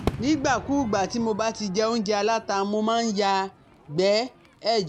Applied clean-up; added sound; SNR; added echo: none; Crowd / Fireworks; 14 dB; none.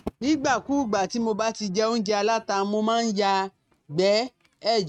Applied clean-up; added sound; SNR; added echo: neural mask model RNNoise.